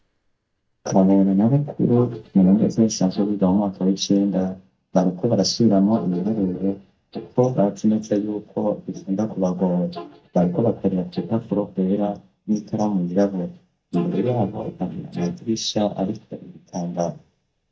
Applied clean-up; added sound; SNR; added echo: neural mask model DeepFilterNet 3.